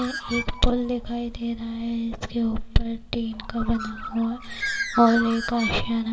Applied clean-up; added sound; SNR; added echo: none; Bird; 10 dB; reverberation time 1.6 s.